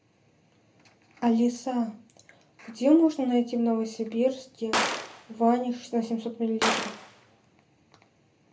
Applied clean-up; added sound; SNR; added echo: none; Gunshot, gunfire; 5 dB; reverberation time 0.3 s.